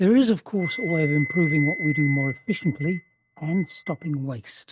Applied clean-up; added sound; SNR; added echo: neural mask model RNNoise.